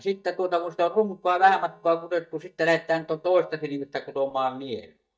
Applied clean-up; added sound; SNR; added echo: neural mask model DeepFilterNet 3.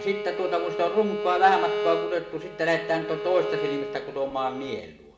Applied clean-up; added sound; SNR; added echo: none; Bowed string instrument; 5 dB; reverberation time 0.4 s.